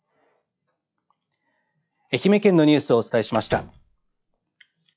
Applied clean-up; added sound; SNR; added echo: classical method log-MMSE.